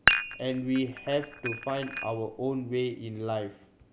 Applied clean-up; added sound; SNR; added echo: none; Dishes, pots, and pans; 0 dB; none.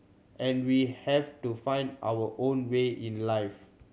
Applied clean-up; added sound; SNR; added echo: none; none; none; none.